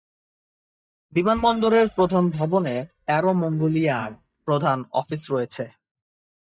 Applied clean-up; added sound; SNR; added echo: neural mask model DeepFilterNet 3.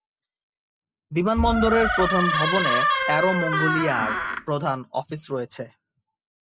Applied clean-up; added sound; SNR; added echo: none; Door; -2 dB; none.